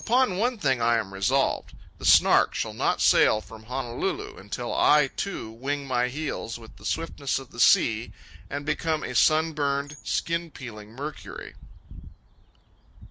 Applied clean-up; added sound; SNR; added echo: none; Bird; 18 dB; none.